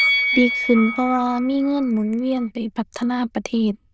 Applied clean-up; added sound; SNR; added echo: neural diffusion model UNIVERSE++.